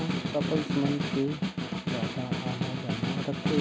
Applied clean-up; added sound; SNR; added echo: none; Snare drum; -2 dB; none.